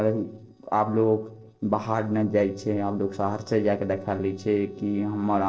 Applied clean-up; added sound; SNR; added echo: neural separator model SepFormer DNS4.